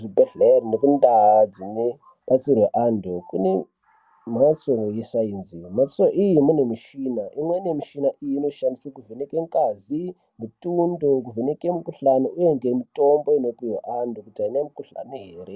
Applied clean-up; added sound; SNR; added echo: none; none; none; none.